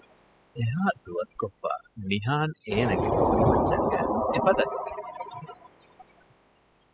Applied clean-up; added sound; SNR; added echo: classical method spectral subtraction.